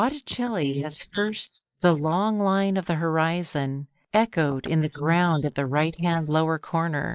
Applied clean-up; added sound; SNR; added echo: neural mask model Resemble Enhance denoiser.